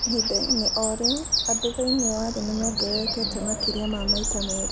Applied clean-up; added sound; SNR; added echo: none; Bird vocalization, bird call, bird song; -2 dB; none.